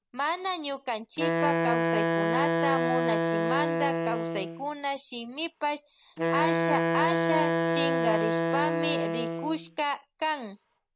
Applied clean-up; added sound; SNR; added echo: none; Wind instrument, woodwind instrument; -3 dB; none.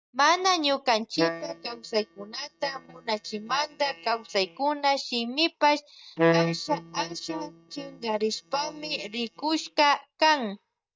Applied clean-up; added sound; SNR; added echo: neural mask model DeepFilterNet 3.